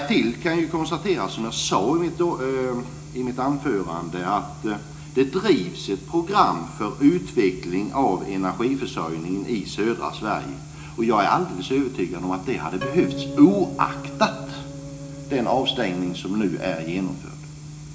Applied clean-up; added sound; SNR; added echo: none; Organ; 10 dB; reverberation time 0.4 s.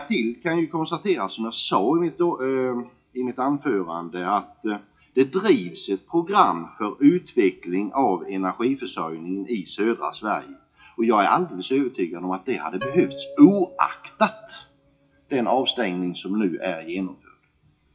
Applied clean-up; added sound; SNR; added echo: classical method WPE with log-MMSE.